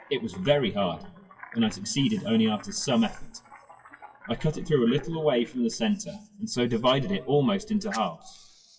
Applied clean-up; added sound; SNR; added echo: classical method WPE with log-MMSE.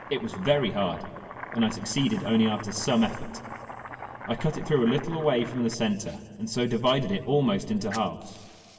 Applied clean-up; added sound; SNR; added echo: none; Domestic sounds, home sounds; 15 dB; reverberation time 1.8 s.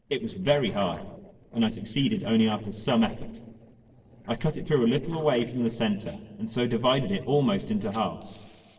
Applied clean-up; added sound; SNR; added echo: neural separator model SepFormer DNS4.